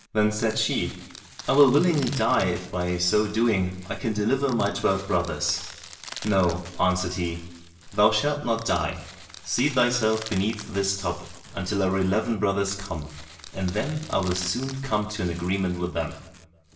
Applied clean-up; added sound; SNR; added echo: none; Crushing; 18 dB; reverberation time 0.8 s.